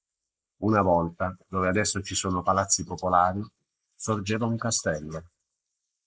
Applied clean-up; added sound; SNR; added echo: neural mask model Resemble Enhance denoiser.